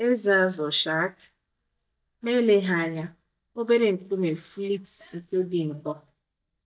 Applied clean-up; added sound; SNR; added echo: neural mask model DeepFilterNet 3.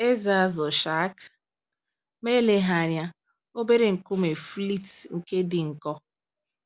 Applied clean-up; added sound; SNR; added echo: none; none; none; none.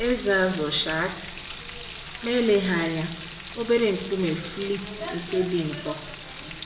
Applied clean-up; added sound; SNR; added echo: none; Frying (food); 11 dB; reverberation time 0.8 s.